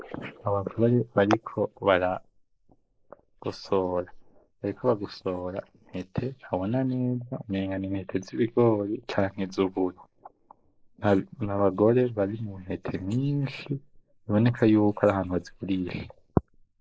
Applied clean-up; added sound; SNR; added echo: neural mask model Resemble Enhance denoiser.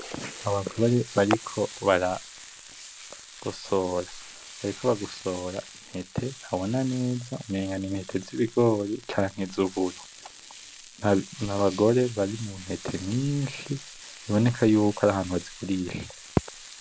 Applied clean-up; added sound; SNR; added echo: none; Frying (food); 16 dB; none.